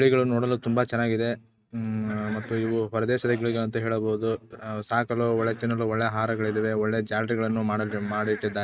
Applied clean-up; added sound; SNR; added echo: neural mask model RNNoise.